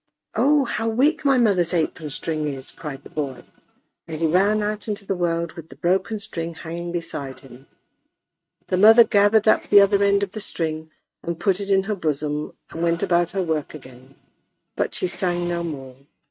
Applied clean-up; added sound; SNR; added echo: neural mask model RNNoise.